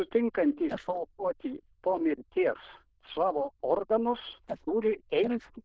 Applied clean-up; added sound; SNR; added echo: neural diffusion model UNIVERSE++.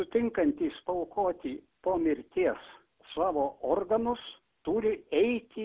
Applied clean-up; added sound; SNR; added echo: none; none; none; none.